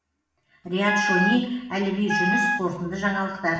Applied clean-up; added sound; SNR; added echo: none; Wind instrument, woodwind instrument; 1 dB; reverberation time 0.9 s.